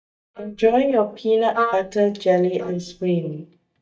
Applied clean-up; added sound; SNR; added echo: neural mask model DeepFilterNet 3.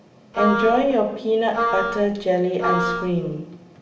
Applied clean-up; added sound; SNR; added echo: none; Wind instrument, woodwind instrument; 4 dB; reverberation time 1.0 s.